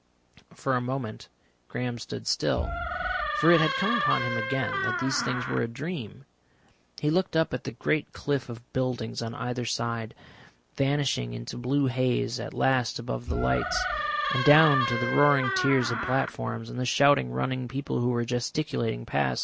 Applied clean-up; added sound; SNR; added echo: none; Door; 2 dB; none.